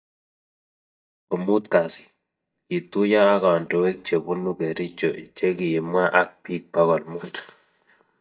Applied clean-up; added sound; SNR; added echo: neural mask model DeepFilterNet 3.